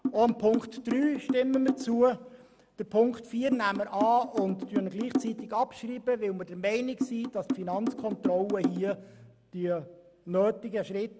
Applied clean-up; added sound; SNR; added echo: none; Drum; 4 dB; none.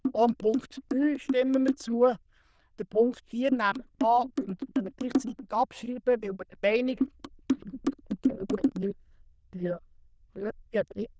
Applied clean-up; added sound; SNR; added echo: neural diffusion model UNIVERSE++.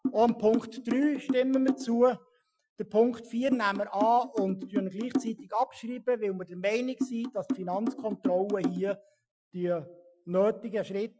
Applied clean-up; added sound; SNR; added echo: classical method Wiener filter.